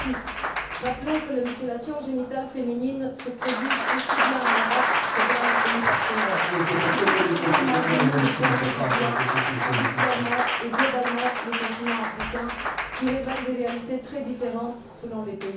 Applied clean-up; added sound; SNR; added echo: none; Applause; -4 dB; reverberation time 0.6 s.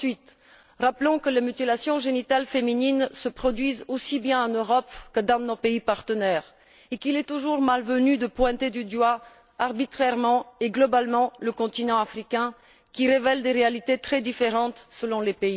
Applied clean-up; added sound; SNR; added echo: none; none; none; none.